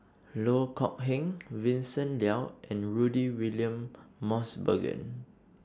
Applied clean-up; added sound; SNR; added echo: none; none; none; none.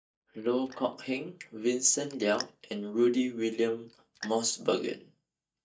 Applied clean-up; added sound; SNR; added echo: neural mask model DeepFilterNet 3.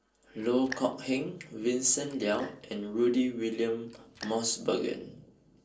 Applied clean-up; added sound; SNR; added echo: neural separator model SepFormer DNS4.